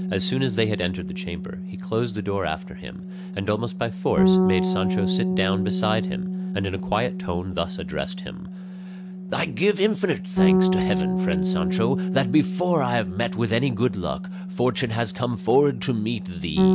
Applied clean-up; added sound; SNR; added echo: none; Bass guitar; 0 dB; none.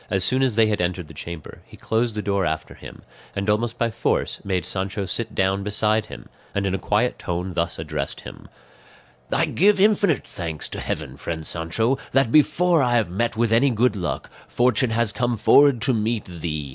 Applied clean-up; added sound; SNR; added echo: none; none; none; none.